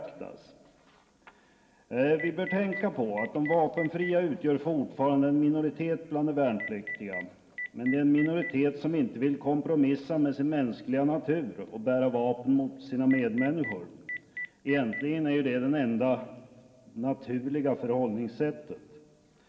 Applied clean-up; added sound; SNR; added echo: none; Telephone; 11 dB; reverberation time 1.3 s.